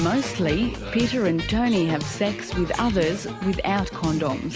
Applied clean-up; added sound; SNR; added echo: none; none; none; none.